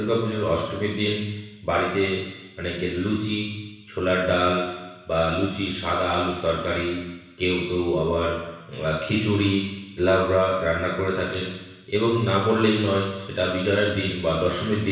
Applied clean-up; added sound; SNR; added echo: none; none; none; reverberation time 1.1 s.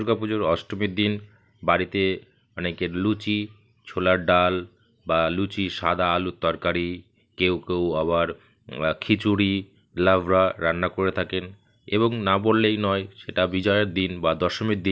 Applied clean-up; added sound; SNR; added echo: none; none; none; none.